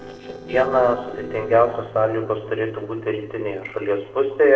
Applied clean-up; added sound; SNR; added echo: neural separator model SepFormer DNS4.